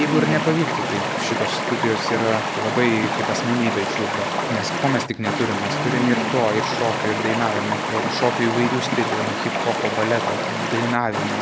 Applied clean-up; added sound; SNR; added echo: none; Stream; 0 dB; none.